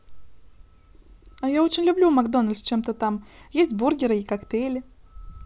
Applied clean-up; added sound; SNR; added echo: none; none; none; none.